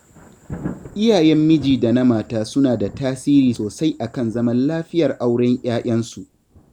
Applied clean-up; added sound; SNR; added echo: none; Thunder; 19 dB; none.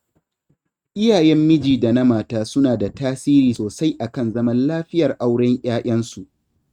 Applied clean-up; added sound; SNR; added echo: neural mask model RNNoise.